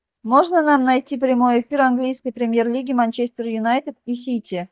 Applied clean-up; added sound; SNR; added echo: neural mask model DeepFilterNet 3.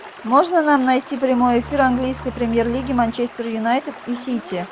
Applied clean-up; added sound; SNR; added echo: none; Bowed string instrument + Stream; 16 dB; none.